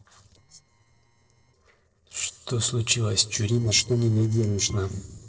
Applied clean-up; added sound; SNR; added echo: neural separator model SepFormer DNS4.